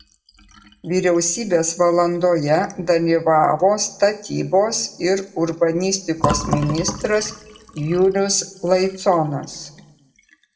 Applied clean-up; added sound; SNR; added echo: none; Fill (with liquid); 14 dB; reverberation time 0.5 s.